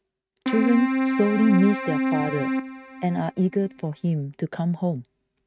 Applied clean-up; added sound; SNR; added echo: neural mask model RNNoise.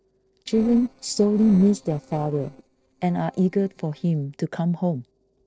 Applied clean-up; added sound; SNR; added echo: neural separator model SepFormer DNS4.